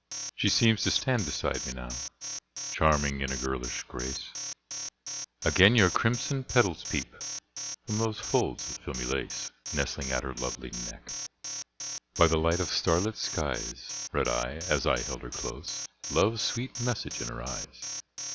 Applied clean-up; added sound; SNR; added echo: none; Alarm; 8 dB; none.